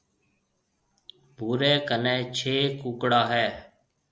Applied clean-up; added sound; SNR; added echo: none; none; none; none.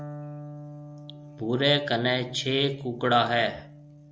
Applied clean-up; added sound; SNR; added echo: none; Electric guitar; 15 dB; none.